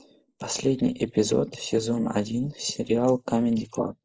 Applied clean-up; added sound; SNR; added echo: neural mask model Resemble Enhance denoiser.